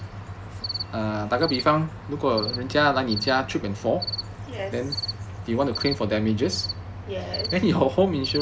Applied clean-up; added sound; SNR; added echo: none; Cricket; 10 dB; none.